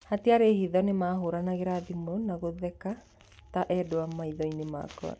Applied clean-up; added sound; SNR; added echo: none; none; none; none.